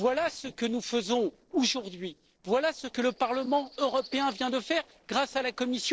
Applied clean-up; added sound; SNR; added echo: neural separator model SepFormer DNS4.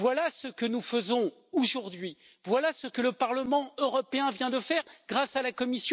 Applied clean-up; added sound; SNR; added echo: none; none; none; none.